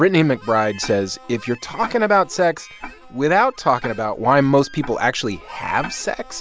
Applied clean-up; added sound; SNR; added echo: none; Tick-tock + Harmonica; 19 dB; none.